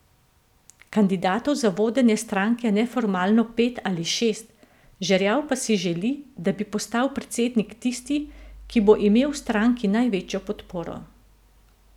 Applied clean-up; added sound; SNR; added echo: none; none; none; none.